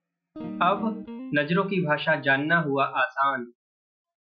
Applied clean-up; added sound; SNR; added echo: classical method Wiener filter.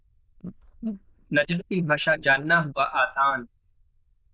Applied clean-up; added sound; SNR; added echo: neural diffusion model UNIVERSE++.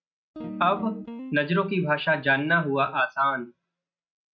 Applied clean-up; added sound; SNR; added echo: neural mask model RNNoise.